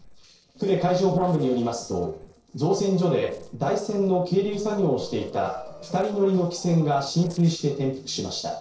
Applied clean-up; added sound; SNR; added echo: neural separator model SepFormer DNS4.